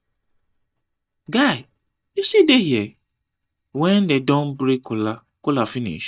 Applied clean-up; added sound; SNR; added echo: neural mask model DeepFilterNet 3.